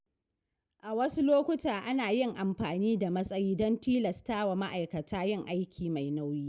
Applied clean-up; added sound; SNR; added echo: none; none; none; none.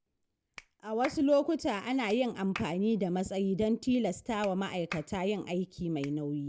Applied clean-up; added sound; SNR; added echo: none; Clapping; 19 dB; none.